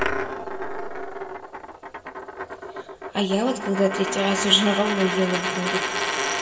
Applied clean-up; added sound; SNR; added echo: none; Coin (dropping); 3 dB; reverberation time 2.4 s.